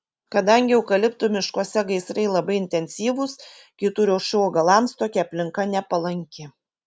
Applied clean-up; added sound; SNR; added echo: none; none; none; none.